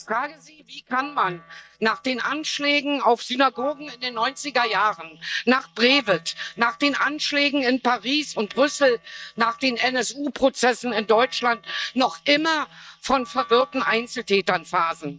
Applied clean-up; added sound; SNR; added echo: neural mask model DeepFilterNet 3.